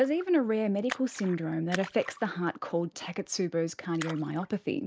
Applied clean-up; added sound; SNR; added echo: none; Splash, splatter; 16 dB; none.